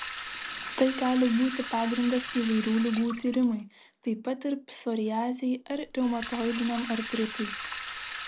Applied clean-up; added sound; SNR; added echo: none; Sink (filling or washing) / Water tap, faucet; 6 dB; none.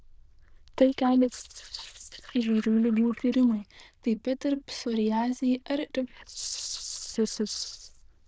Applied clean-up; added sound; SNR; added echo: neural diffusion model UNIVERSE++.